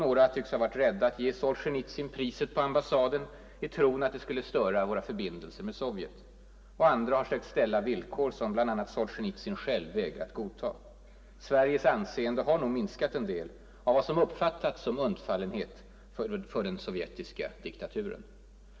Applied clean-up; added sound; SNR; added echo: none; none; none; reverberation time 1.2 s.